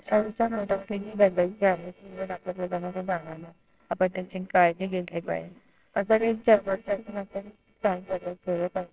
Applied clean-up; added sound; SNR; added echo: neural separator model SepFormer WHAMR!.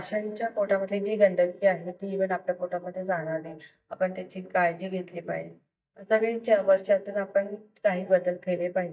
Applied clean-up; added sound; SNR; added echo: neural mask model DeepFilterNet 3.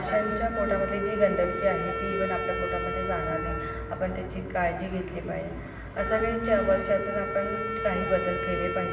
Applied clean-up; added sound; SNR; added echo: none; Wind instrument, woodwind instrument; 5 dB; reverberation time 2.0 s.